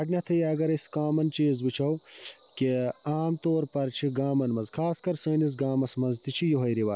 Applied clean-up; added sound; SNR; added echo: none; none; none; none.